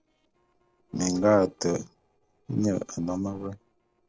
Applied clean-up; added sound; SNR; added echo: neural separator model SepFormer DNS4.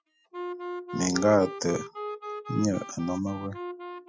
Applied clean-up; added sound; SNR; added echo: classical method Wiener filter.